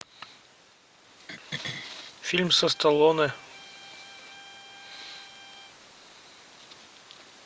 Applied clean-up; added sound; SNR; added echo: none; Bowed string instrument; 20 dB; none.